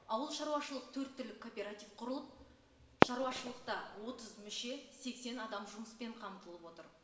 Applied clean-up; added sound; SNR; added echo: none; Fireworks; -1 dB; reverberation time 1.2 s.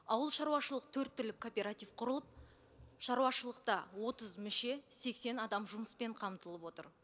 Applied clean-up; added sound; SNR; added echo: none; none; none; none.